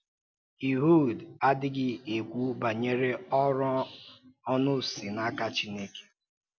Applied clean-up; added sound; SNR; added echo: none; none; none; none.